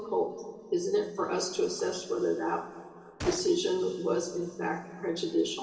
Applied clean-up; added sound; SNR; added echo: none; Gunshot, gunfire; 13 dB; reverberation time 2.4 s.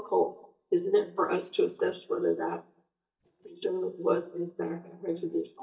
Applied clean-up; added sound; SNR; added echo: neural mask model DeepFilterNet 3.